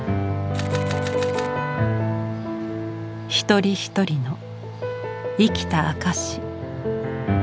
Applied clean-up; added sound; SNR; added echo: none; Camera; 15 dB; none.